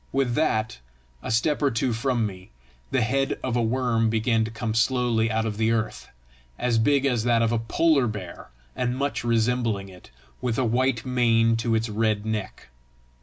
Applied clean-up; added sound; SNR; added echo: none; none; none; none.